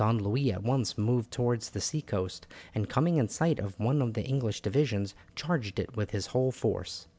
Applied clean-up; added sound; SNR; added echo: none; none; none; none.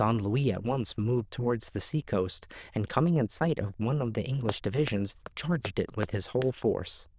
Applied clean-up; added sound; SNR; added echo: neural diffusion model UNIVERSE++.